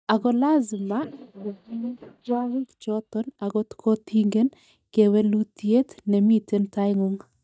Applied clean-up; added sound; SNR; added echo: neural mask model DeepFilterNet 3.